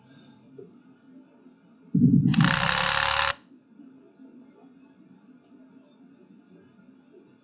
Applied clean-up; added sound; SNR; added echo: classical method WPE with log-MMSE.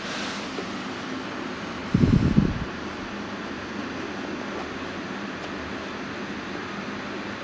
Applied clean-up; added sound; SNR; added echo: none; none; none; none.